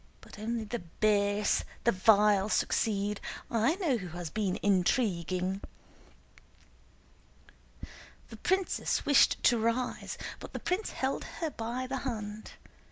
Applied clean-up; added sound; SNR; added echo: none; none; none; none.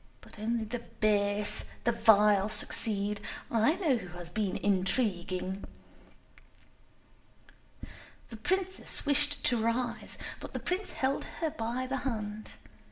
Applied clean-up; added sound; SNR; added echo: none; none; none; reverberation time 0.6 s.